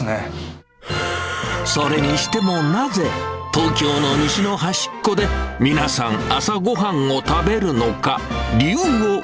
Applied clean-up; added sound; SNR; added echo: none; Breathing; 10 dB; none.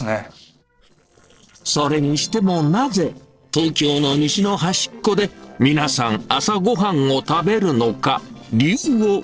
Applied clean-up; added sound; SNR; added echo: neural separator model SepFormer DNS4.